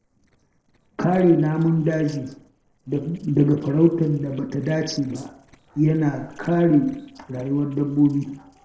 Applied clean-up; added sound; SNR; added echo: neural separator model SepFormer DNS4.